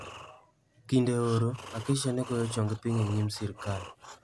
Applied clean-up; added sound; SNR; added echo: none; Breathing; 16 dB; none.